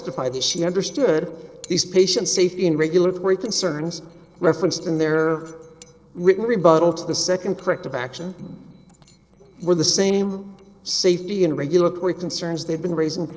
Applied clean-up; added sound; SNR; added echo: neural separator model SepFormer DNS4.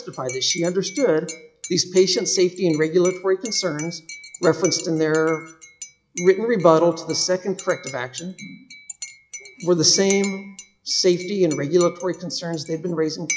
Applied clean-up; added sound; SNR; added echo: classical method log-MMSE.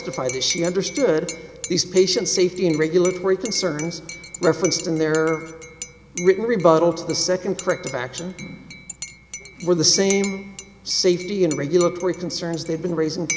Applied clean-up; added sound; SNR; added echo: none; Cutlery, silverware / Dishes, pots, and pans / Chink, clink; 14 dB; none.